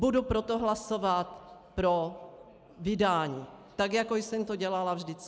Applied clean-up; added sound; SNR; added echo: none; none; none; none.